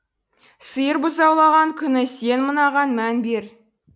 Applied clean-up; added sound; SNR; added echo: none; none; none; none.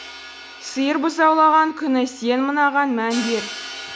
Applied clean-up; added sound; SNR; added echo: none; Crash cymbal; 16 dB; none.